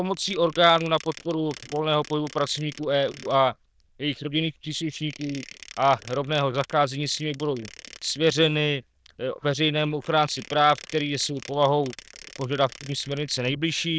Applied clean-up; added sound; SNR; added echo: neural diffusion model UNIVERSE++.